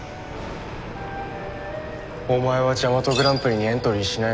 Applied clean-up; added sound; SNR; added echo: none; Thunder; 14 dB; none.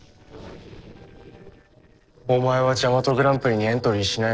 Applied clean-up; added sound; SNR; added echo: neural separator model SepFormer DNS4.